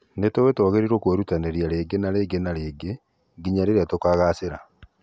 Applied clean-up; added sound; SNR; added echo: none; none; none; none.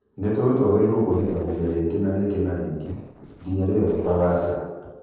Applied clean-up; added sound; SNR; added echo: neural separator model SepFormer DNS4.